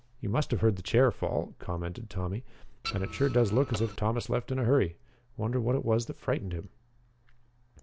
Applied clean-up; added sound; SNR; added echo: none; Printer; 11 dB; none.